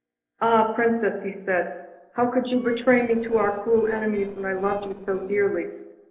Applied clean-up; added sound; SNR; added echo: neural separator model SepFormer DNS4.